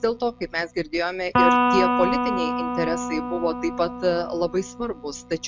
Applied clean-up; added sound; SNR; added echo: none; Electric guitar; 0 dB; none.